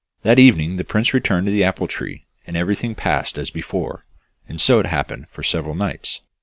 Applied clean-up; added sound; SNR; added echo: none; none; none; none.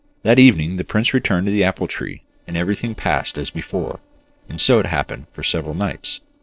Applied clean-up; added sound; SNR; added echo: neural separator model SepFormer DNS4.